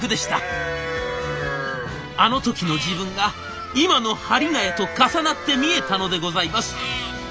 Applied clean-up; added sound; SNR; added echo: none; Livestock, farm animals, working animals; 9 dB; none.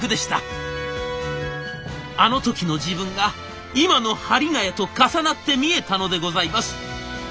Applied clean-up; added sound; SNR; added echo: none; none; none; none.